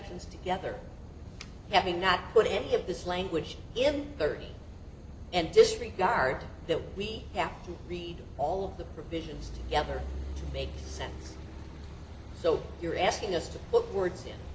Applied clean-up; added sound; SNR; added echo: none; Car passing by / Idling / Accelerating, revving, vroom; 11 dB; none.